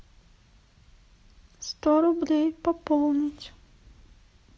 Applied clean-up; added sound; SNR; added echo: none; none; none; none.